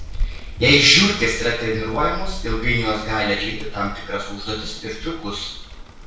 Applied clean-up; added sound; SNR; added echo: none; Rain; 8 dB; reverberation time 0.6 s.